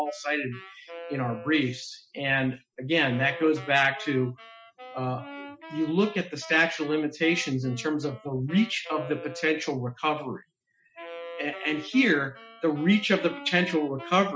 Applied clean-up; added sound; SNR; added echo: classical method Wiener filter.